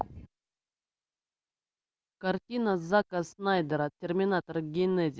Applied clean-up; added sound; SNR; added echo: none; none; none; none.